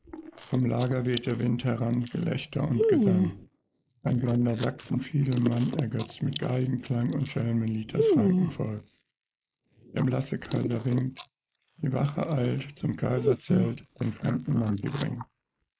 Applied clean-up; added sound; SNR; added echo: neural mask model Resemble Enhance denoiser.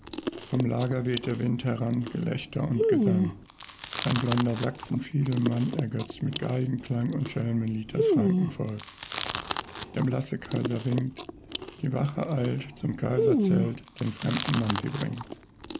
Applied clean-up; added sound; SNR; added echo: none; Chewing, mastication; 2 dB; none.